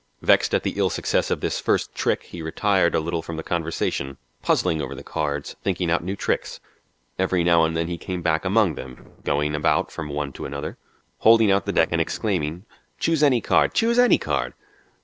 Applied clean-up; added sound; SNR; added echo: neural separator model SepFormer DNS4.